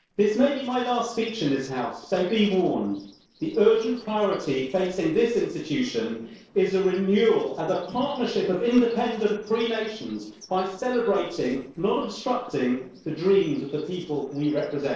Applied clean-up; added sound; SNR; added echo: neural separator model SepFormer DNS4.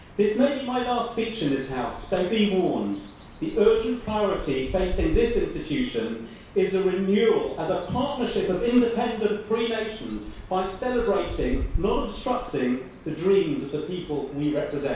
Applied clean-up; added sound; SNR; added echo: none; Bird; 11 dB; reverberation time 0.6 s.